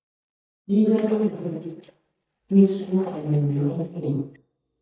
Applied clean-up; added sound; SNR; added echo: neural mask model DeepFilterNet 3.